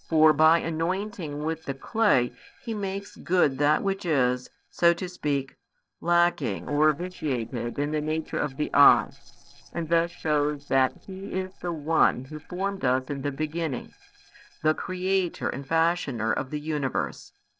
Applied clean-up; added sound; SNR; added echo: neural separator model SepFormer DNS4.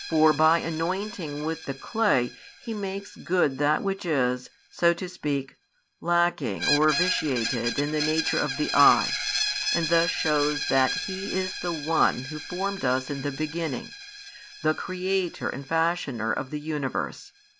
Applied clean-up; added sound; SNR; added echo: none; Screech; 8 dB; none.